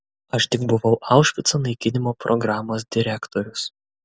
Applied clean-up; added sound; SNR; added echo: none; none; none; none.